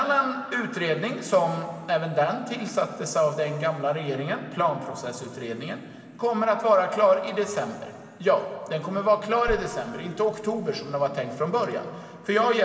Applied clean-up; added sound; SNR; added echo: none; Bass drum; 13 dB; reverberation time 2.5 s.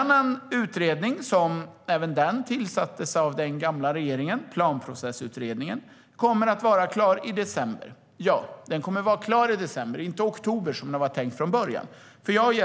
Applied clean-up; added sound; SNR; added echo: none; none; none; none.